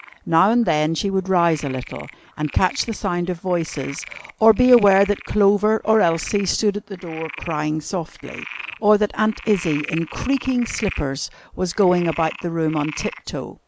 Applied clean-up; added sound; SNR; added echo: none; Frog; 17 dB; none.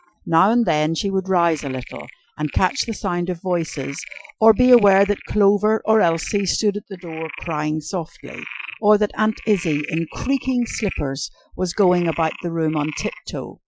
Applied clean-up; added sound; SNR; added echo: classical method Wiener filter.